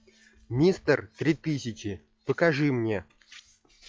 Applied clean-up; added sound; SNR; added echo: classical method log-MMSE.